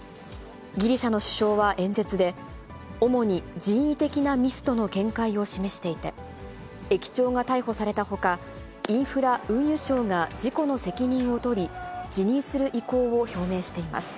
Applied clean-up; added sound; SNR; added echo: none; none; none; none.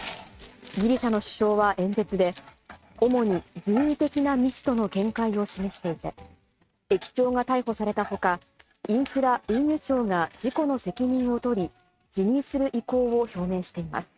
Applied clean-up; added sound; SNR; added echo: neural mask model RNNoise.